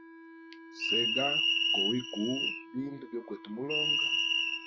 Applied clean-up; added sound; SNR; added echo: none; Wind instrument, woodwind instrument; 19 dB; none.